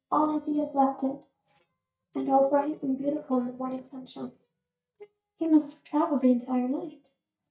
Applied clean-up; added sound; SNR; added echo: neural mask model DeepFilterNet 3.